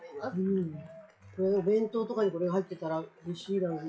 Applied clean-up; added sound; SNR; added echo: classical method WPE with log-MMSE.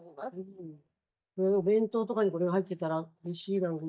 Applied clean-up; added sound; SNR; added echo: neural mask model DeepFilterNet 3.